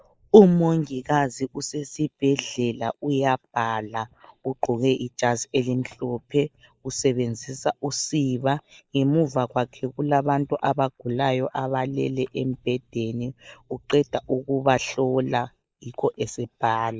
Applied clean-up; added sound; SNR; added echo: neural mask model Resemble Enhance denoiser.